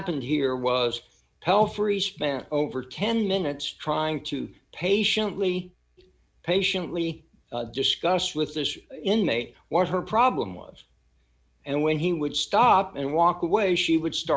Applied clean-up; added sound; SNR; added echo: none; none; none; none.